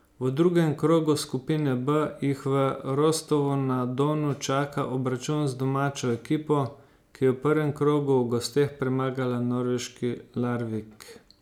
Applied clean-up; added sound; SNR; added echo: none; none; none; none.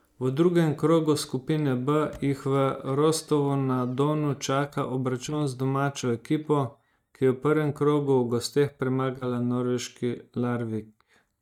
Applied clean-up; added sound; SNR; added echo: neural mask model DeepFilterNet 3.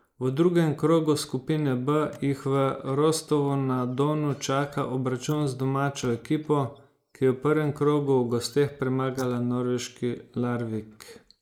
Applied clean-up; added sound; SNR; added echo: neural mask model Resemble Enhance denoiser.